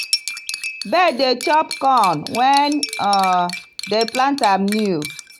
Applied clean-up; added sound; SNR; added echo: none; Cutlery, silverware; 11 dB; none.